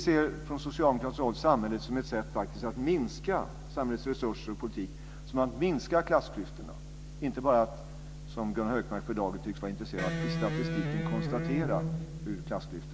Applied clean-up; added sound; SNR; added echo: none; Electric guitar; 2 dB; none.